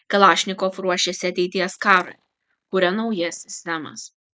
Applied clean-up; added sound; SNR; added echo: neural mask model DeepFilterNet 3.